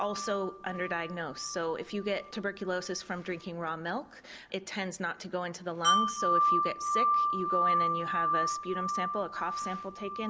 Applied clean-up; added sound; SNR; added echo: none; Wind chime; -3 dB; none.